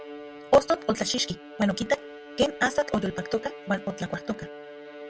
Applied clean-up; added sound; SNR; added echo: none; Bowed string instrument; 14 dB; none.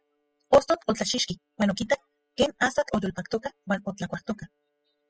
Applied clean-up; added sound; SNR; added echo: classical method spectral subtraction.